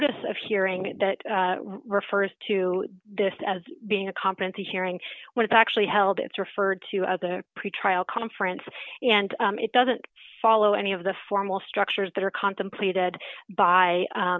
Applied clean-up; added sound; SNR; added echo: none; none; none; none.